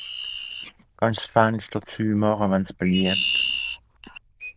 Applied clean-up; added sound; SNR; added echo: neural diffusion model UNIVERSE++.